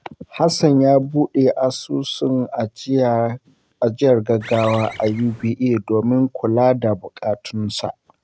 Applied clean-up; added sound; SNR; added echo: neural mask model RNNoise.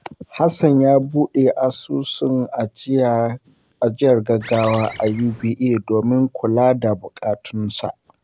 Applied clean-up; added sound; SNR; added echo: none; Bird; 16 dB; none.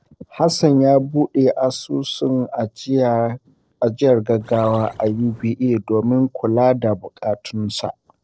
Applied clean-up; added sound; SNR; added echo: neural separator model SepFormer DNS4.